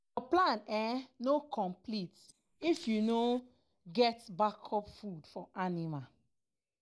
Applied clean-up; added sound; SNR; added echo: neural mask model Resemble Enhance denoiser.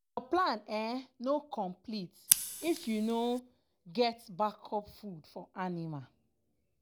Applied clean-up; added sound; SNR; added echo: none; Scissors; 6 dB; none.